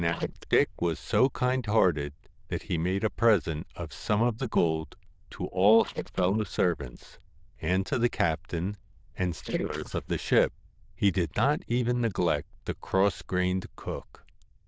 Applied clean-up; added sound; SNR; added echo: neural diffusion model UNIVERSE++.